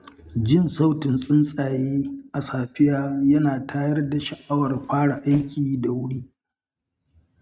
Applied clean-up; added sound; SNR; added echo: neural mask model RNNoise.